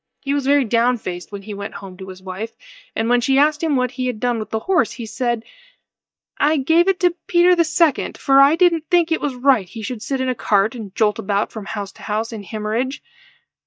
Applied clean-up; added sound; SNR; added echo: neural mask model DeepFilterNet 3.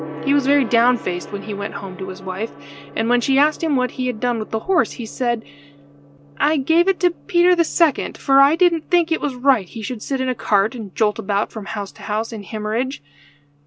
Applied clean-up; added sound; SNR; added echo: none; Gong; 19 dB; none.